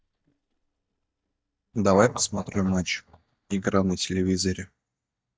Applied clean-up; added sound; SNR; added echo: neural mask model DeepFilterNet 3.